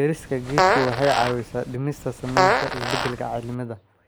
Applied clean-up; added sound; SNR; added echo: none; Fart; -2 dB; none.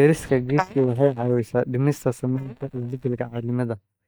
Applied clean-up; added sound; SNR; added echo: neural mask model DeepFilterNet 3.